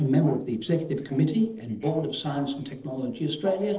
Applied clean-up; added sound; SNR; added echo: neural separator model SepFormer DNS4.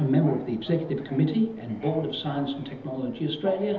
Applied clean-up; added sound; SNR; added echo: none; Subway, metro, underground; 17 dB; reverberation time 1.2 s.